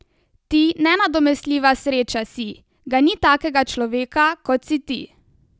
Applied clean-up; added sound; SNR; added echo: none; none; none; none.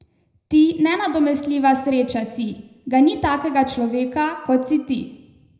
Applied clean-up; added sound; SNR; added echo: none; none; none; reverberation time 0.8 s.